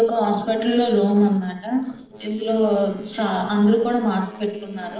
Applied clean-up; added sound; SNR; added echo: neural separator model SepFormer DNS4.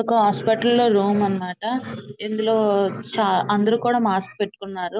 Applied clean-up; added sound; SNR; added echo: none; none; none; none.